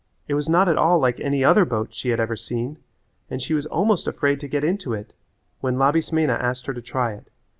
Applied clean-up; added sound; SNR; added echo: none; none; none; none.